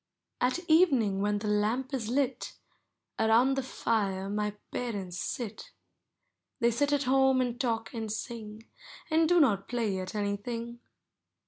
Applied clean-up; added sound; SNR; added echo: none; none; none; none.